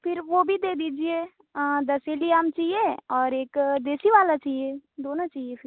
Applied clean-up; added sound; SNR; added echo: none; none; none; none.